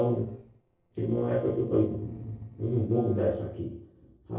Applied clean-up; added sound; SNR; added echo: neural separator model SepFormer DNS4.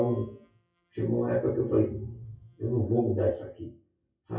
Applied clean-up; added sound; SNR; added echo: classical method WPE with log-MMSE.